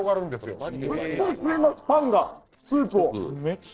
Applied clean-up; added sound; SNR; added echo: neural separator model SepFormer DNS4.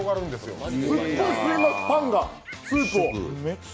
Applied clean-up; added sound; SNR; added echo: none; Bird; 8 dB; none.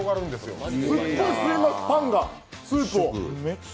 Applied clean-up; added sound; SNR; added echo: none; none; none; none.